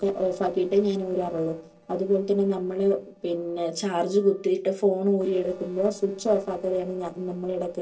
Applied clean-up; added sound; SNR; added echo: neural separator model SepFormer DNS4.